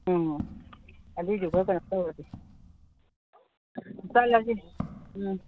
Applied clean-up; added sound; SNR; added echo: none; Walk, footsteps; 14 dB; none.